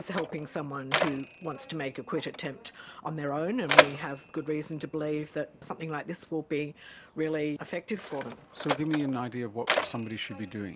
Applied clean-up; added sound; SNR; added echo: none; Mechanisms; -1 dB; none.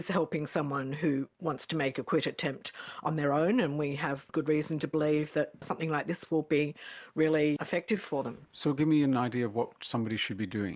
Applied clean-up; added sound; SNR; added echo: none; none; none; none.